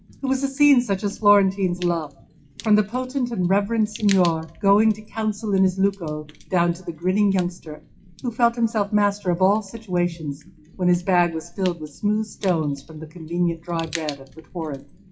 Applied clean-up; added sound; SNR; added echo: classical method WPE with log-MMSE.